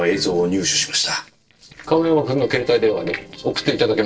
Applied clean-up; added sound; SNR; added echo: neural separator model SepFormer DNS4.